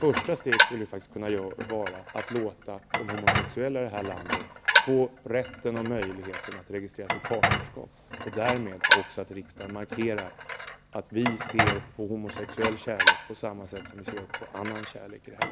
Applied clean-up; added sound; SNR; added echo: none; Dishes, pots, and pans; -3 dB; none.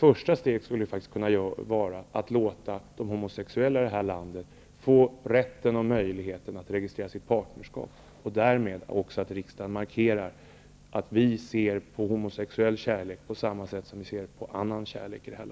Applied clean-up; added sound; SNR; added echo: none; none; none; none.